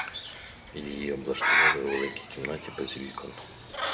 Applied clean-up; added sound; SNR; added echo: none; Bird; -4 dB; reverberation time 0.8 s.